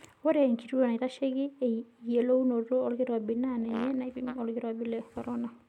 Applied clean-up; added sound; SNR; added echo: none; Fart; 16 dB; none.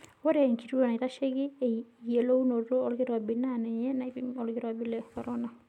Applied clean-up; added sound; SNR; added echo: none; none; none; none.